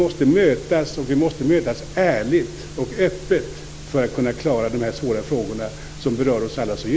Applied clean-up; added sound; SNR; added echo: none; none; none; none.